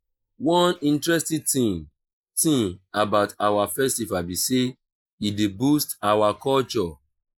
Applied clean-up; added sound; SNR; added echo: neural mask model Resemble Enhance denoiser.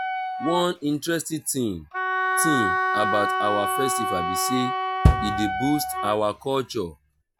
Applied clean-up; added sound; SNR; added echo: none; Bass drum + Wind instrument, woodwind instrument; -1 dB; none.